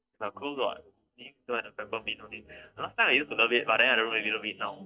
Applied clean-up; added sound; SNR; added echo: neural mask model DeepFilterNet 3.